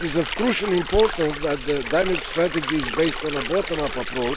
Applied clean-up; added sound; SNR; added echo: none; Stream; 6 dB; none.